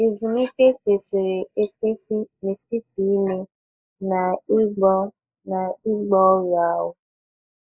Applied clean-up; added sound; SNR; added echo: neural mask model Resemble Enhance denoiser.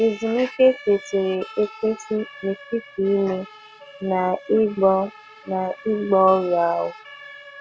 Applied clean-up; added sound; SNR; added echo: none; Siren; 19 dB; none.